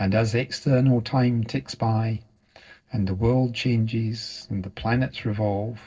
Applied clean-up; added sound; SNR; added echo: neural separator model SepFormer DNS4.